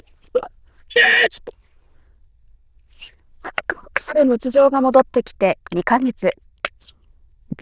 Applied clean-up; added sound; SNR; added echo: neural diffusion model UNIVERSE++.